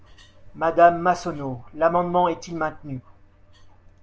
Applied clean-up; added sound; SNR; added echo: none; none; none; none.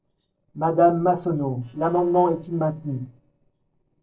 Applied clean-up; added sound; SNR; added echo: neural separator model SepFormer DNS4.